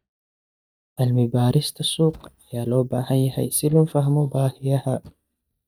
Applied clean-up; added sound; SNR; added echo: neural mask model DeepFilterNet 3.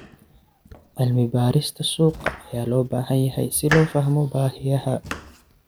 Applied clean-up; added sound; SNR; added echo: none; Domestic sounds, home sounds; 13 dB; none.